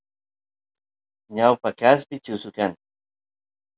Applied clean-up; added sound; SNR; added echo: none; none; none; none.